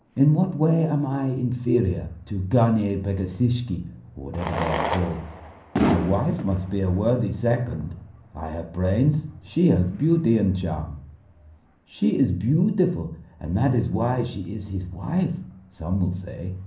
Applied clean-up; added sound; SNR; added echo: none; Fireworks; 12 dB; reverberation time 0.6 s.